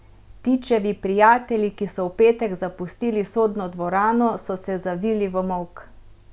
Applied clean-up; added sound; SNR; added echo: none; none; none; none.